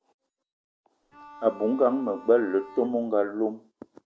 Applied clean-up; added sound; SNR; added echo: none; Bowed string instrument; 20 dB; none.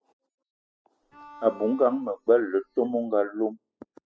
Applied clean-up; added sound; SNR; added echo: classical method spectral subtraction.